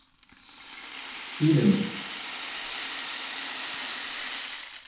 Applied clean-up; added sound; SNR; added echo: none; Rattle (instrument); 7 dB; reverberation time 0.8 s.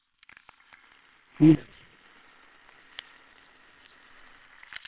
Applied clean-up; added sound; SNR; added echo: neural separator model SepFormer WHAMR!.